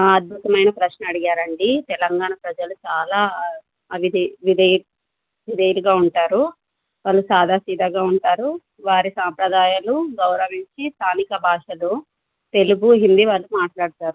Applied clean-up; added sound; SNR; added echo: none; none; none; none.